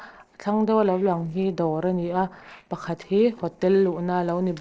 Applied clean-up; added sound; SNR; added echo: neural separator model SepFormer DNS4.